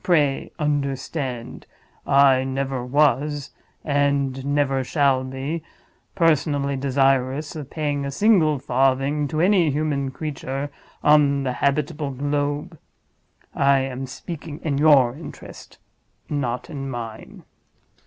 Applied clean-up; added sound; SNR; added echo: none; none; none; none.